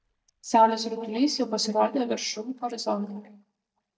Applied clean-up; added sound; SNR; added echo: neural mask model DeepFilterNet 3.